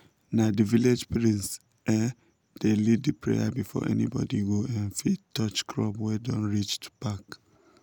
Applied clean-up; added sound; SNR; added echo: none; none; none; none.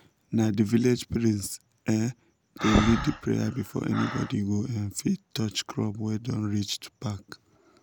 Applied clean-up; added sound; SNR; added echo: none; Breathing; 9 dB; none.